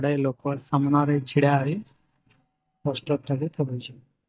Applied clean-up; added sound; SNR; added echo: neural mask model DeepFilterNet 3.